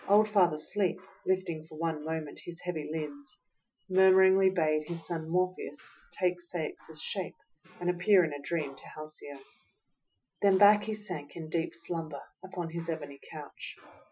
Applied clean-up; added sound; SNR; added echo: classical method Wiener filter.